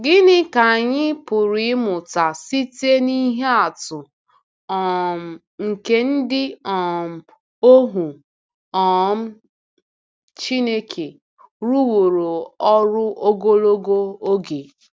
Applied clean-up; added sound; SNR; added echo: none; none; none; none.